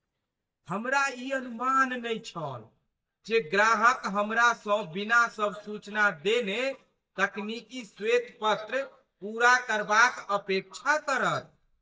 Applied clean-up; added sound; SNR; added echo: neural mask model DeepFilterNet 3.